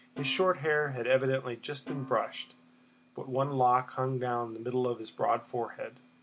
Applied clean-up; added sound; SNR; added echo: none; Snare drum; 16 dB; none.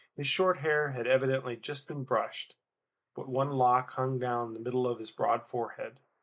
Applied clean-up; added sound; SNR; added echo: neural mask model Resemble Enhance denoiser.